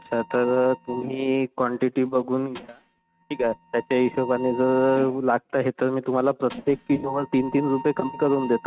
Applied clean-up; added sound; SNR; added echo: neural mask model RNNoise.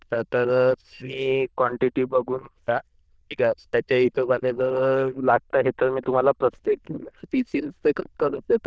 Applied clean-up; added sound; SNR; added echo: neural diffusion model UNIVERSE++.